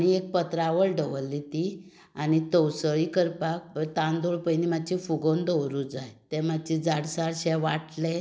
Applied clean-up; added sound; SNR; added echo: none; none; none; none.